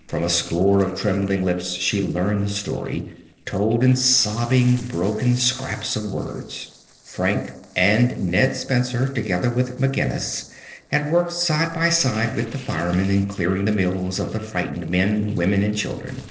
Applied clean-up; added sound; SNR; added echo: neural separator model SepFormer DNS4.